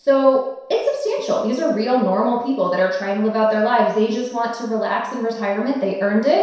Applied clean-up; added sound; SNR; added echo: none; none; none; reverberation time 0.7 s.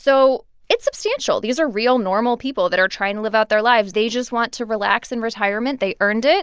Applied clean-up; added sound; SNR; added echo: none; none; none; none.